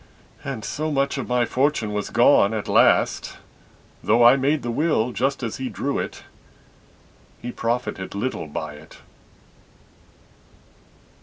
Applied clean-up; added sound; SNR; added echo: none; none; none; none.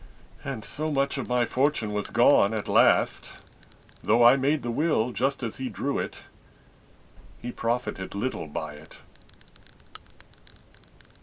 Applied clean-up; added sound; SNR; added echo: none; Bell; -1 dB; none.